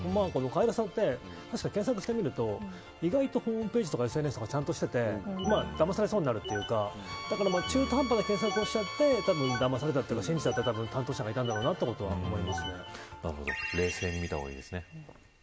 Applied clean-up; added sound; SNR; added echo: none; Bowed string instrument; 9 dB; none.